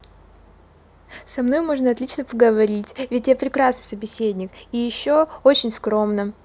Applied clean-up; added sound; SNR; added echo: none; none; none; none.